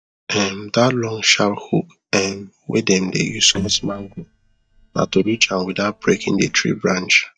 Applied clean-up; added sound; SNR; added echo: neural mask model DeepFilterNet 3.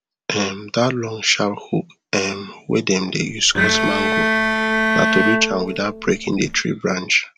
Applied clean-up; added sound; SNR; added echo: none; Bowed string instrument; -1 dB; none.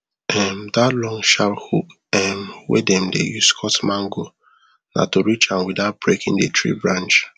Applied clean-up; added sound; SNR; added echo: none; none; none; none.